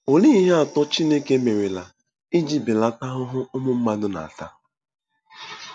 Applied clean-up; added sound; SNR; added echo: none; none; none; none.